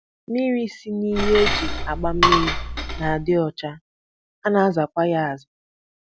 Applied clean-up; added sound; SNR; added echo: none; Cutlery, silverware / Dishes, pots, and pans; -1 dB; none.